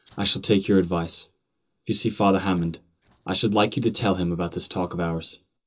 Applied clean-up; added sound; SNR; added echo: neural separator model SepFormer DNS4.